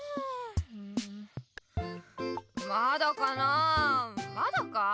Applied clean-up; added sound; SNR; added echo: none; none; none; none.